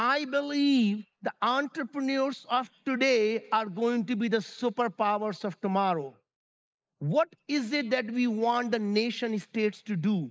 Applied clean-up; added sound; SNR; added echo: neural mask model Resemble Enhance denoiser.